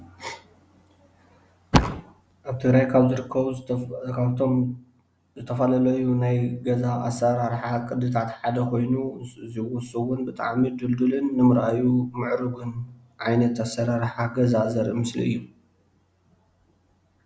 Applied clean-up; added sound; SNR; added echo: none; none; none; none.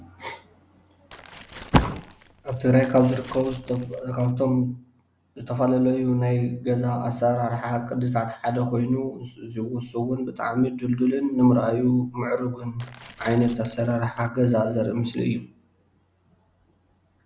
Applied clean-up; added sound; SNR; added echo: none; Tearing; 20 dB; none.